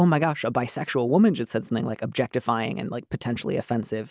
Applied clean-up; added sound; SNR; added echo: none; none; none; none.